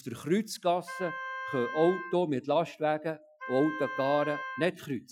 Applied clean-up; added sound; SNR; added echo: classical method Wiener filter.